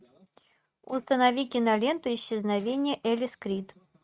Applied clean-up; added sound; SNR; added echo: neural mask model RNNoise.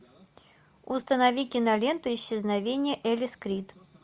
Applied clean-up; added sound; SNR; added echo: none; none; none; none.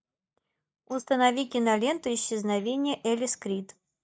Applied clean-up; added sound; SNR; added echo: neural mask model DeepFilterNet 3.